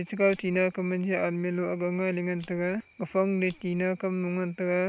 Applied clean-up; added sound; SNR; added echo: none; Scissors; 18 dB; none.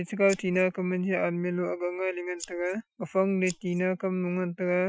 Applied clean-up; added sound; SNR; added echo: classical method Wiener filter.